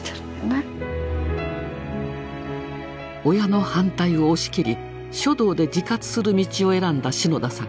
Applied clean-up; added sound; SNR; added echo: none; none; none; none.